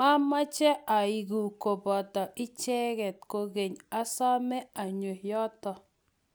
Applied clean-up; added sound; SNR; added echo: none; none; none; none.